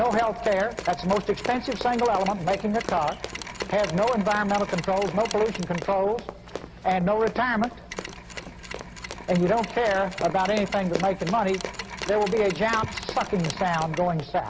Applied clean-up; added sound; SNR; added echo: none; Run + Mechanisms; 11 dB; none.